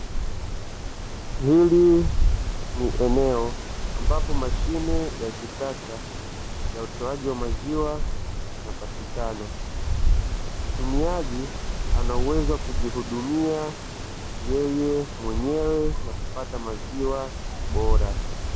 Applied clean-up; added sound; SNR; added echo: none; Wind; -2 dB; none.